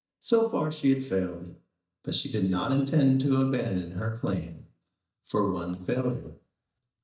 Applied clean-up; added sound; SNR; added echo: neural mask model DeepFilterNet 3.